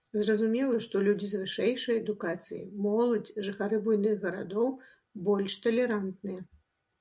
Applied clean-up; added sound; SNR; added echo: none; none; none; none.